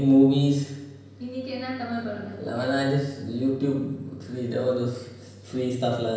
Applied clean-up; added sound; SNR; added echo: none; none; none; reverberation time 0.9 s.